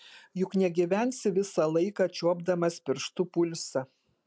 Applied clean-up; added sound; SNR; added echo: none; none; none; none.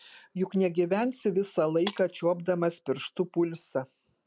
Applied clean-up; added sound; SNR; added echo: none; Shatter; 19 dB; none.